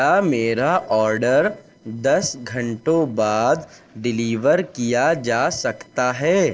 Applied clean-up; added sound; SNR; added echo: neural separator model SepFormer DNS4.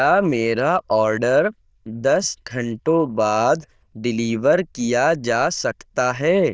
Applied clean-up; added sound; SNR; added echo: neural diffusion model UNIVERSE++.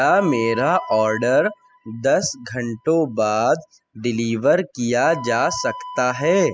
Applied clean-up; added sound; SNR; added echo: classical method spectral subtraction.